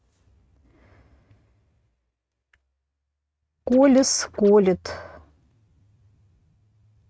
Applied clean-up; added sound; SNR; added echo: neural mask model RNNoise.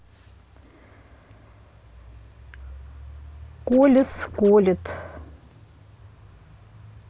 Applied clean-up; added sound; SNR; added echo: none; Scratching (performance technique); 17 dB; none.